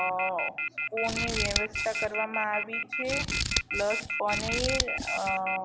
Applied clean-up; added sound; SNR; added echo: none; Scissors + Telephone; -1 dB; none.